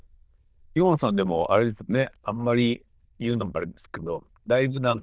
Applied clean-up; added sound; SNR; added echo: neural diffusion model UNIVERSE++.